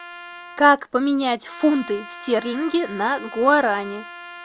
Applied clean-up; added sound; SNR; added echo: none; Trumpet; 17 dB; none.